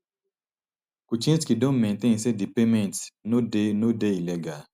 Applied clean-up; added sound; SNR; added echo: none; none; none; none.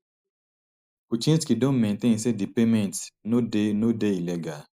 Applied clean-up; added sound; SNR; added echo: neural mask model Resemble Enhance denoiser.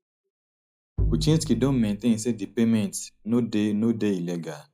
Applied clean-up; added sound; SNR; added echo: classical method log-MMSE.